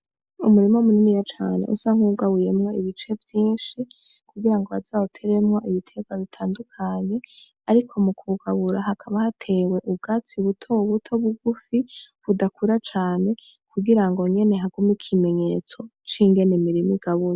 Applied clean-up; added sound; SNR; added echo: none; none; none; none.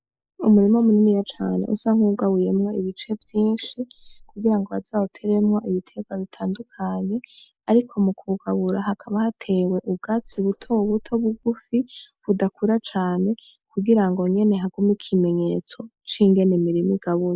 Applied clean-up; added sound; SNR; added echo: neural mask model Resemble Enhance denoiser.